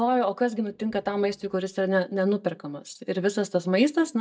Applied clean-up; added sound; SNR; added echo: neural mask model DeepFilterNet 3.